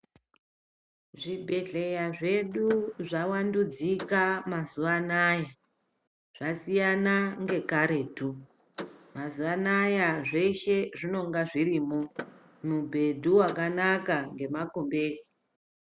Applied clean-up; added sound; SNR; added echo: none; Door / Car; 19 dB; none.